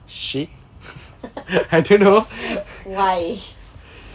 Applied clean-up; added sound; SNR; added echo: none; none; none; none.